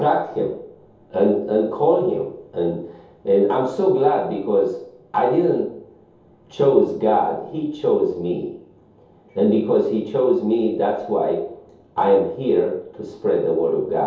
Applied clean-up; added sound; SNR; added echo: none; none; none; reverberation time 0.7 s.